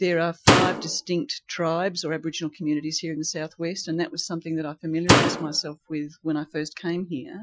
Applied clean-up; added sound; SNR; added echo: classical method Wiener filter.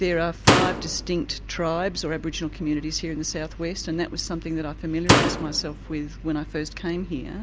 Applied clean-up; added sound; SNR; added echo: none; Slam; -5 dB; none.